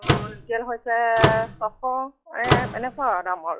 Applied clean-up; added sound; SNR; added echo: classical method log-MMSE.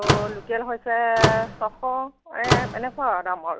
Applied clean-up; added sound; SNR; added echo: none; Slam / Microwave oven; 1 dB; none.